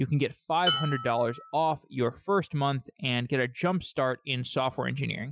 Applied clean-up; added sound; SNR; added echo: classical method Wiener filter.